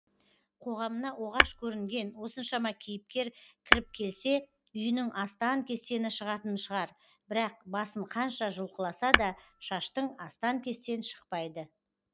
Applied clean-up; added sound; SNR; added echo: none; Tap / Hammer; -4 dB; none.